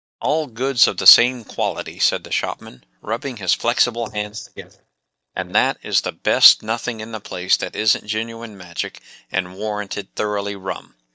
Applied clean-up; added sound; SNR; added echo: neural mask model DeepFilterNet 3.